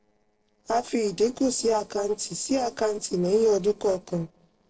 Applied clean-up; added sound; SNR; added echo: neural separator model SepFormer DNS4.